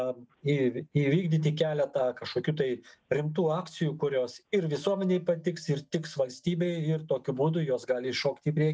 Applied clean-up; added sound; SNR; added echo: neural mask model DeepFilterNet 3.